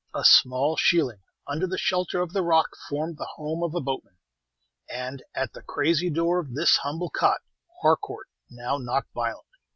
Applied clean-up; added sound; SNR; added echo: none; none; none; none.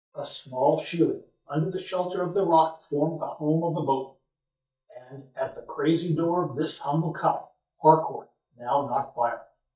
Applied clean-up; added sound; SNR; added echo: neural mask model DeepFilterNet 3.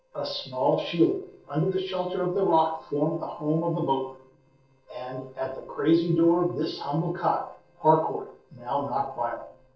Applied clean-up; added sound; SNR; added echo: neural separator model SepFormer DNS4.